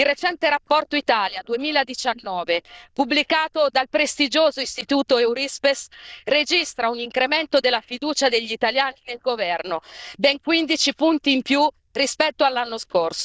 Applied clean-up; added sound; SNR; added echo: neural diffusion model UNIVERSE++.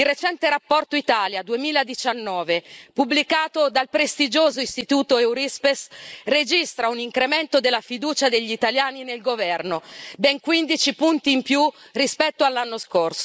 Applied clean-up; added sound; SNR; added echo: neural mask model Resemble Enhance denoiser.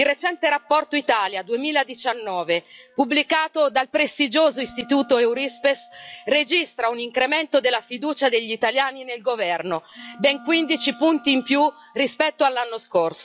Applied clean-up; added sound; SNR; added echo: classical method log-MMSE.